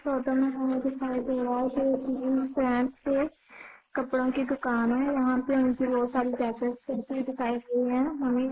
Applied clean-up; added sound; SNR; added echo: neural mask model Resemble Enhance denoiser.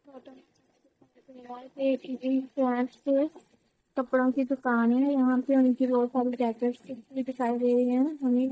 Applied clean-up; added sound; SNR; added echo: neural mask model DeepFilterNet 3.